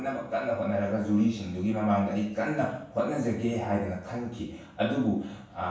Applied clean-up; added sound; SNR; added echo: none; none; none; reverberation time 0.7 s.